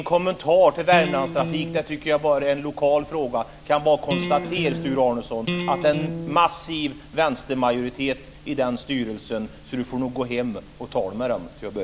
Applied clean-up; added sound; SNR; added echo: none; Electric guitar; 5 dB; none.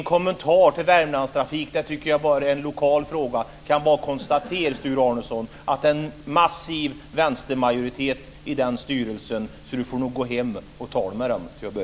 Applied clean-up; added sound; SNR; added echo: none; none; none; none.